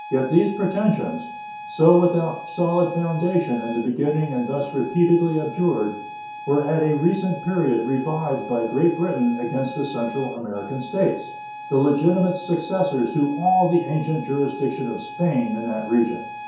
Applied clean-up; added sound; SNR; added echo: none; Harmonica; 13 dB; reverberation time 0.6 s.